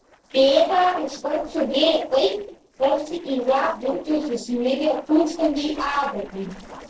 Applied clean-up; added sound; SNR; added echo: neural separator model SepFormer DNS4.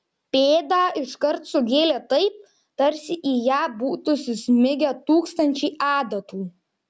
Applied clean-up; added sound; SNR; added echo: none; none; none; none.